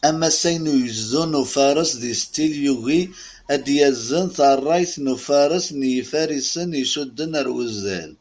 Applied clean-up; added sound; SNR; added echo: none; none; none; none.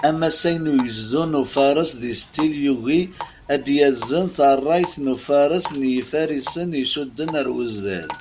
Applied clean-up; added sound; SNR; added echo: none; Doorbell + Water tap, faucet; 16 dB; none.